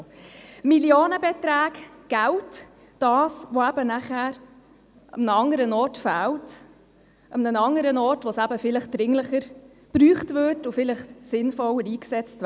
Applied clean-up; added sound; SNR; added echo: none; none; none; none.